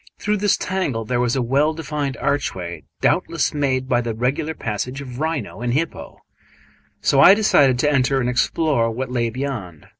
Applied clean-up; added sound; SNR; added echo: none; none; none; none.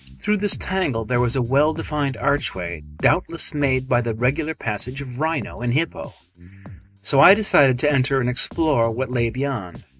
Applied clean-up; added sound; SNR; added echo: neural mask model RNNoise.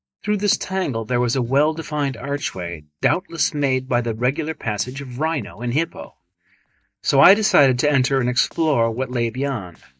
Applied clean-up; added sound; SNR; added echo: neural mask model DeepFilterNet 3.